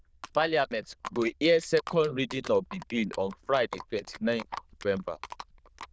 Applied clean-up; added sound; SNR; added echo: neural diffusion model UNIVERSE++.